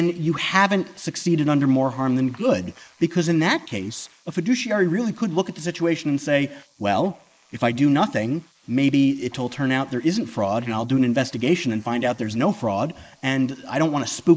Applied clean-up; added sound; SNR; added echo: neural mask model Resemble Enhance denoiser.